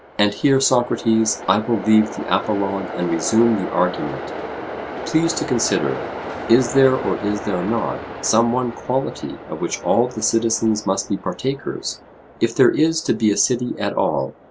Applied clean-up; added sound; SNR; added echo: none; Train; 11 dB; none.